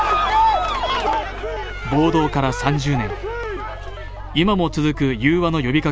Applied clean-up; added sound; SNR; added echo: none; Mechanical fan; 12 dB; none.